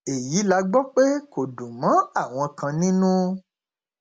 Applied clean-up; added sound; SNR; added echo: none; none; none; none.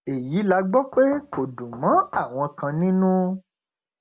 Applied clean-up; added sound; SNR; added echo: none; Knock / Wood; 16 dB; none.